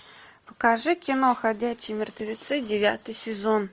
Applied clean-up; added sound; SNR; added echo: none; none; none; none.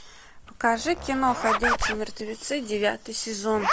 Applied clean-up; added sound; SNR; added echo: none; Zipper (clothing); 3 dB; none.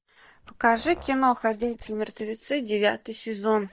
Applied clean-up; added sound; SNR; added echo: neural mask model DeepFilterNet 3.